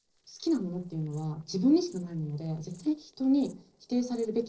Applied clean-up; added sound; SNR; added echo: neural separator model SepFormer DNS4.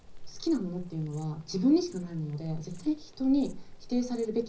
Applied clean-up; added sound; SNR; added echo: none; Insect; 13 dB; reverberation time 0.5 s.